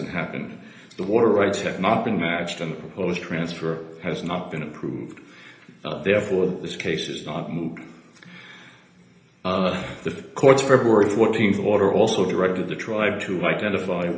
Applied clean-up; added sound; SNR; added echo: none; none; none; reverberation time 1.0 s.